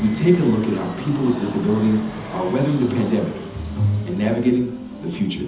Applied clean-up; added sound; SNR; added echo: none; Fixed-wing aircraft, airplane; 15 dB; reverberation time 0.8 s.